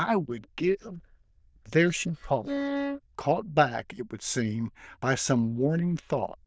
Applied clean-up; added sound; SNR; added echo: neural diffusion model UNIVERSE++.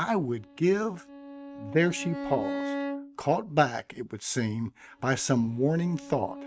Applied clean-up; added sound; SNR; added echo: neural mask model RNNoise.